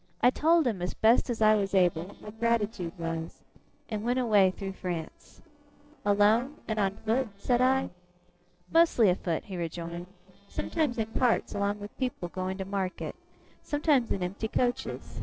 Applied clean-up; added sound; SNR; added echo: neural separator model SepFormer DNS4.